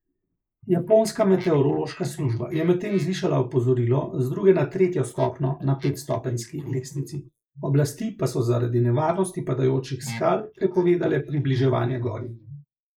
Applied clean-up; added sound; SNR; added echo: neural mask model Resemble Enhance denoiser.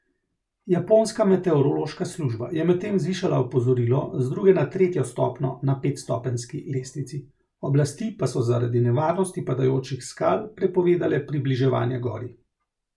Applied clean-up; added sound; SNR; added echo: none; none; none; none.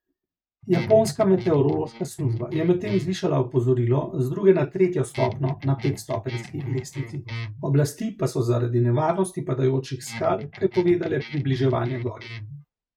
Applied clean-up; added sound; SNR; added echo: neural mask model RNNoise.